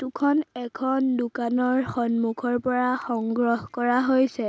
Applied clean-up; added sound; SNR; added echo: none; none; none; none.